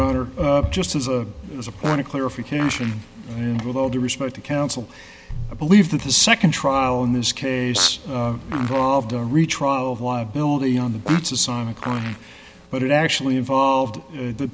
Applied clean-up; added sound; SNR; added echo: none; Fart; 15 dB; none.